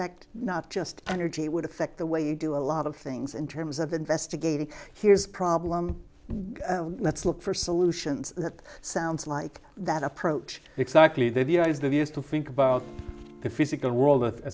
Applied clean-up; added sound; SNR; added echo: none; Acoustic guitar / Strum; 19 dB; none.